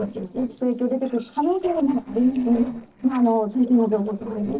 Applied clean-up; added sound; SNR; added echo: neural separator model SepFormer DNS4.